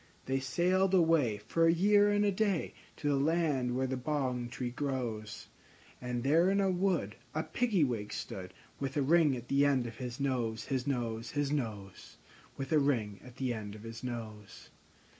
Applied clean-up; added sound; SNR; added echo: none; none; none; none.